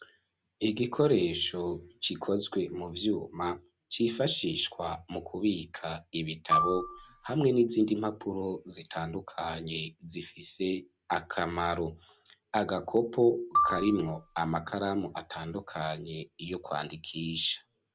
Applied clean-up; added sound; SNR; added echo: none; Marimba, xylophone; 2 dB; none.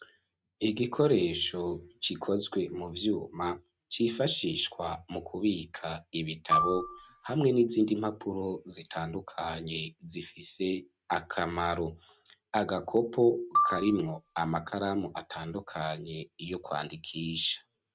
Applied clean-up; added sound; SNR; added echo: neural mask model RNNoise.